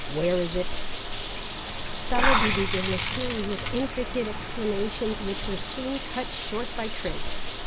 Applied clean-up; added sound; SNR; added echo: none; Bathtub (filling or washing) / Water; -3 dB; none.